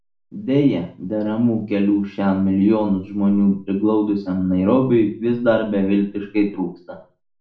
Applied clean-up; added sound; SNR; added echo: none; none; none; reverberation time 0.3 s.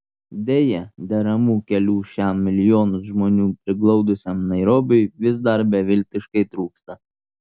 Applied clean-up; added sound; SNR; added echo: none; none; none; none.